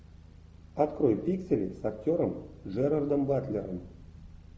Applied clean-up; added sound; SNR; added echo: none; none; none; none.